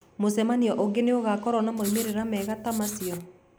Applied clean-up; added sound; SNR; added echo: none; Writing; 13 dB; none.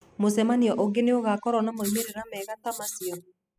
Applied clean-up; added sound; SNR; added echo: classical method spectral subtraction.